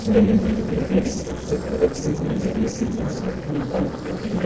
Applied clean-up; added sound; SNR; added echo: neural separator model SepFormer DNS4.